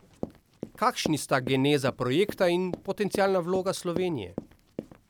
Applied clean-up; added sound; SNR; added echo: none; Run; 12 dB; none.